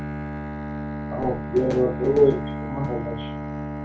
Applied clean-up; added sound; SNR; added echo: none; Bowed string instrument; 5 dB; reverberation time 0.3 s.